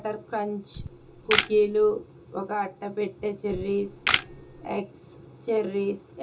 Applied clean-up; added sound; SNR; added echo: none; Camera; 1 dB; reverberation time 0.2 s.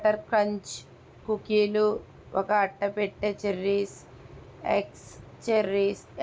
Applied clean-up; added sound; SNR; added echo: none; none; none; none.